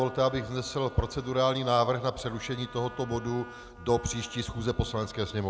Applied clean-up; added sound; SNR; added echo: none; Wind instrument, woodwind instrument; 19 dB; none.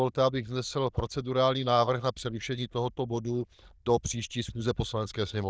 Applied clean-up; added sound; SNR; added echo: neural diffusion model UNIVERSE++.